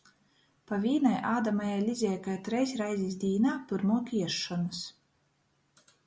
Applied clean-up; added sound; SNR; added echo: none; none; none; none.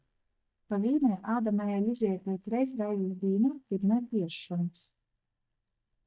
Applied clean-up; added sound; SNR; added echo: neural mask model DeepFilterNet 3.